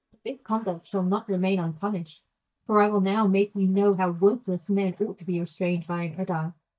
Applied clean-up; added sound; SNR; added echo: neural mask model DeepFilterNet 3.